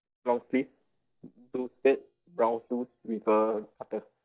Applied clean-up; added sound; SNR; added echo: neural mask model DeepFilterNet 3.